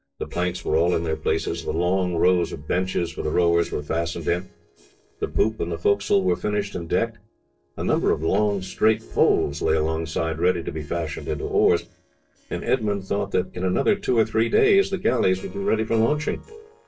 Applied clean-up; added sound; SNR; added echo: neural separator model SepFormer DNS4.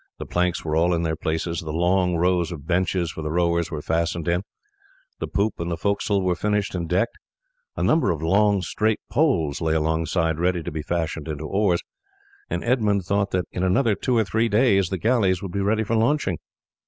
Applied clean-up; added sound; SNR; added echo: none; none; none; none.